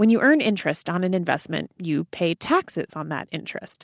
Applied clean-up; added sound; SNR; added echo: none; none; none; none.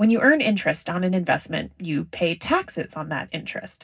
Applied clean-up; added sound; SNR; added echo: none; none; none; reverberation time 0.4 s.